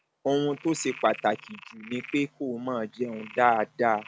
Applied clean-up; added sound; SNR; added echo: none; Frog; 20 dB; none.